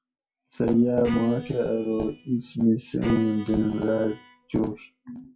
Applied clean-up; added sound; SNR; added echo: classical method WPE with log-MMSE.